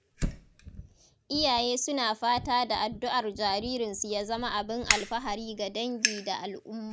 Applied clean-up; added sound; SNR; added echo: none; Fire; 7 dB; none.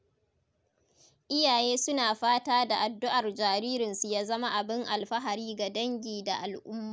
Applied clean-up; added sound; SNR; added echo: none; none; none; none.